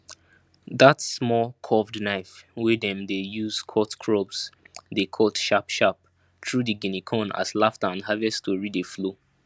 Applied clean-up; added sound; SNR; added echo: none; none; none; none.